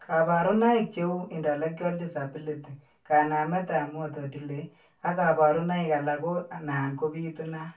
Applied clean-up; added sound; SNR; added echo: none; none; none; reverberation time 0.2 s.